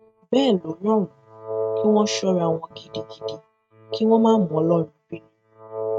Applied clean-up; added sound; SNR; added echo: neural mask model RNNoise.